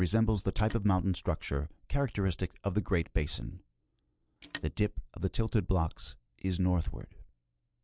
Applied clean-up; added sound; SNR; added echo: neural separator model SepFormer DNS4.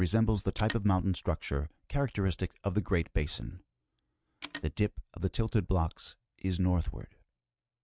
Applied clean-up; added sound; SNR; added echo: neural mask model RNNoise.